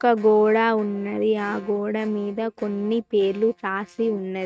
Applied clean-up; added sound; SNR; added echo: neural mask model RNNoise.